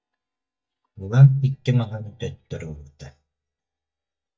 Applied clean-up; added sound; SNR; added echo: neural mask model DeepFilterNet 3.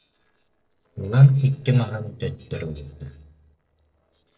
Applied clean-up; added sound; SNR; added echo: neural separator model SepFormer DNS4.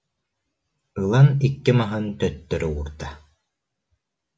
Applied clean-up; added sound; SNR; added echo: none; none; none; none.